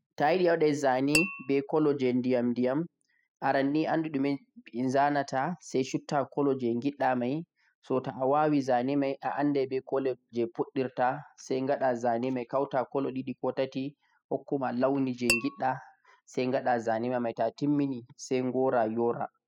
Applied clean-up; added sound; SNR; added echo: classical method spectral subtraction.